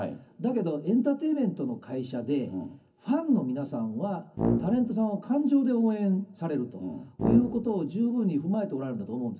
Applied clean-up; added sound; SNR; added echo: none; Brass instrument; 1 dB; reverberation time 0.4 s.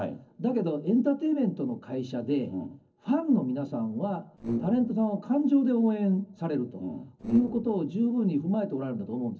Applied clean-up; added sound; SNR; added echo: neural separator model SepFormer DNS4.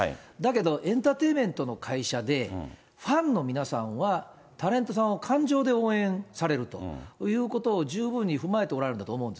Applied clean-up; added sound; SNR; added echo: none; none; none; none.